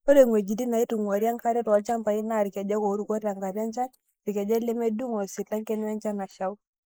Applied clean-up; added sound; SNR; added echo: neural mask model Resemble Enhance denoiser.